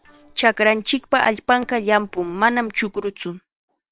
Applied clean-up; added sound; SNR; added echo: neural separator model SepFormer WHAM!.